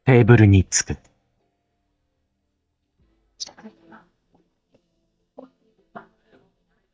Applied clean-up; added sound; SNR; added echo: neural mask model DeepFilterNet 3.